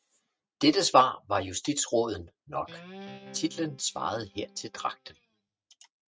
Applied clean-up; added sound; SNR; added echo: neural mask model RNNoise.